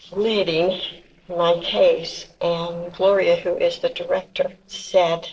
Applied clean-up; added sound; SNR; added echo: neural separator model SepFormer DNS4.